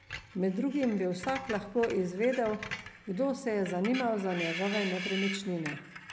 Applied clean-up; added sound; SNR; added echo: none; Screech; 10 dB; none.